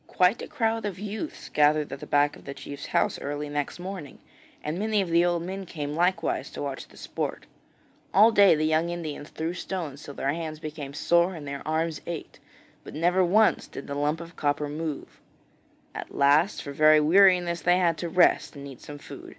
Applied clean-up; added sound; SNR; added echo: none; none; none; none.